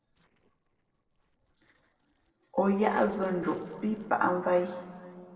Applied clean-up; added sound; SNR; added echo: neural separator model SepFormer DNS4.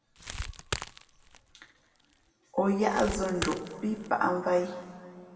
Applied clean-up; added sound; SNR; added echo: none; Crackle; 10 dB; reverberation time 2.1 s.